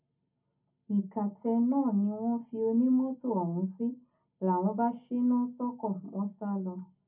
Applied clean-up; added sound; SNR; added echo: none; none; none; reverberation time 0.3 s.